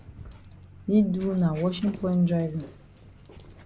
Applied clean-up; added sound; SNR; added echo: none; Dog + Drum; 18 dB; none.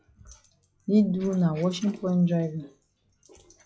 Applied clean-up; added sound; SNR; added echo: classical method log-MMSE.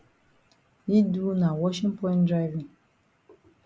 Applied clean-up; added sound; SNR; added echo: none; none; none; none.